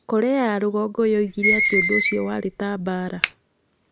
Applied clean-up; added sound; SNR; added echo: none; Finger snapping + Screech; 1 dB; none.